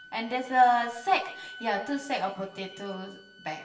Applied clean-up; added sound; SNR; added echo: none; Wind instrument, woodwind instrument; 19 dB; reverberation time 0.9 s.